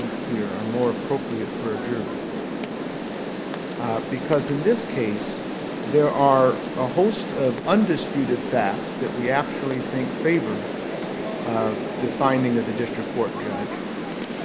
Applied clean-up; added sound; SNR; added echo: none; Rain; 4 dB; none.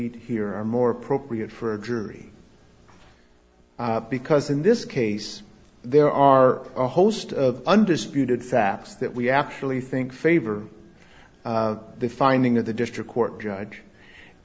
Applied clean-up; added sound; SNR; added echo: none; none; none; none.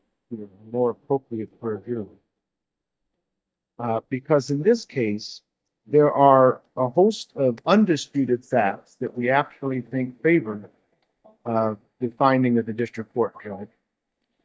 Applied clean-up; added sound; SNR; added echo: neural mask model DeepFilterNet 3.